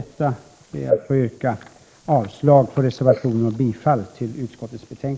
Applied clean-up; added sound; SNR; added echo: neural mask model Resemble Enhance denoiser.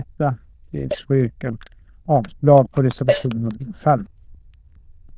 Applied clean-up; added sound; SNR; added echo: neural diffusion model UNIVERSE++.